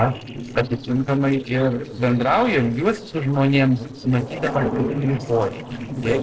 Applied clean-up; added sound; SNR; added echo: neural separator model SepFormer DNS4.